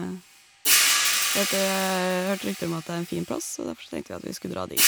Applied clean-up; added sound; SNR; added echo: none; Hi-hat; -3 dB; none.